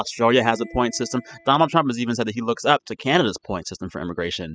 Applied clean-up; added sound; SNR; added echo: classical method spectral subtraction.